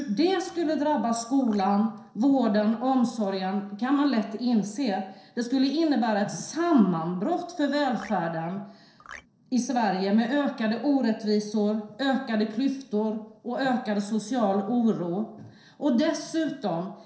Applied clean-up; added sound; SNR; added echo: neural separator model SepFormer DNS4.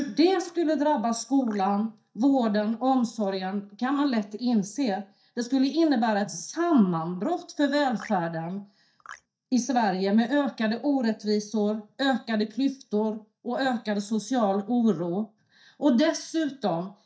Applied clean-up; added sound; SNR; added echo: neural mask model DeepFilterNet 3.